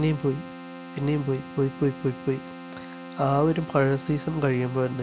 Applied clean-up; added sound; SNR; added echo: none; Keyboard (musical); 13 dB; none.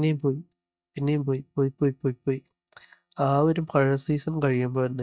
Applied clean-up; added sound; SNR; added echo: neural mask model DeepFilterNet 3.